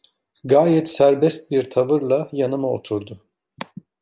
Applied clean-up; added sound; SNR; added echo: none; none; none; none.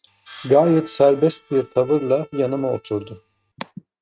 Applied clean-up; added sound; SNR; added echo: neural mask model RNNoise.